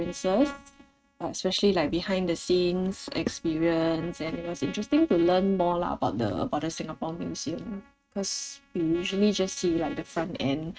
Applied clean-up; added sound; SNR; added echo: neural mask model RNNoise.